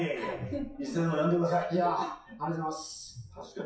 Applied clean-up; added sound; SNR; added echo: classical method WPE with log-MMSE.